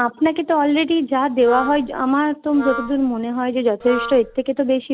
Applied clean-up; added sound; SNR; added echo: none; Wind instrument, woodwind instrument; 11 dB; none.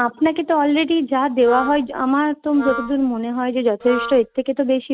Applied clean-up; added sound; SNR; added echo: neural mask model RNNoise.